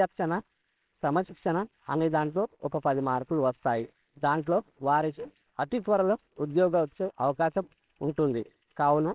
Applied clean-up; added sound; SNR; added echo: neural separator model SepFormer WHAMR!.